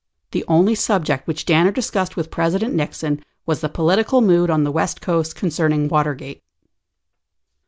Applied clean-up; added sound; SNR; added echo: none; none; none; none.